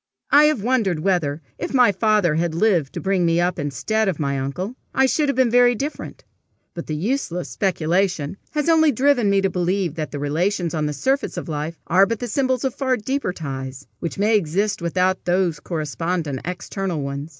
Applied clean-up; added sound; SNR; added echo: none; none; none; none.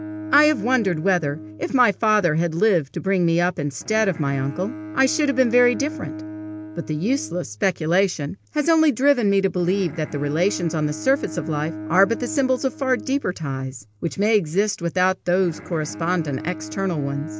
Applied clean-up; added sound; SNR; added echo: none; Bowed string instrument; 14 dB; none.